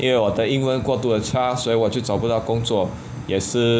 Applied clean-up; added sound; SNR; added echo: none; none; none; none.